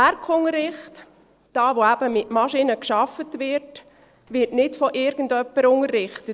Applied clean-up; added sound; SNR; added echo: neural separator model SepFormer DNS4.